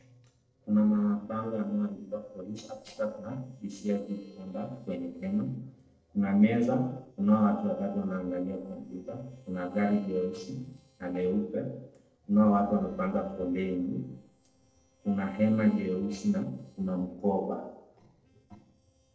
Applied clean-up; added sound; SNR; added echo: neural separator model SepFormer DNS4.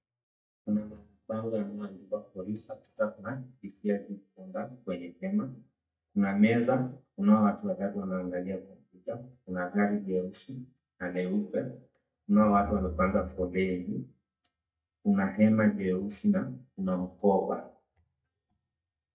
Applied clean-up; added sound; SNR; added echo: neural mask model DeepFilterNet 3.